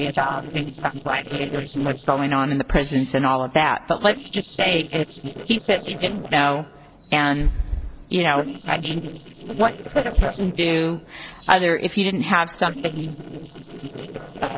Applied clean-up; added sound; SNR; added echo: neural separator model SepFormer DNS4.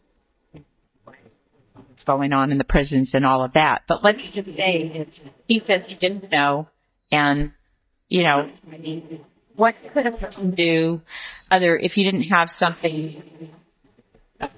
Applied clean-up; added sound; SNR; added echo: neural mask model DeepFilterNet 3.